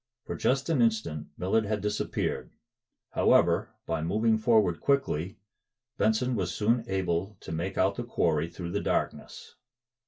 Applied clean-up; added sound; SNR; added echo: none; none; none; reverberation time 0.1 s.